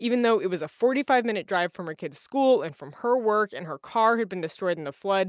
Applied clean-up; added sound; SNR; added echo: none; none; none; none.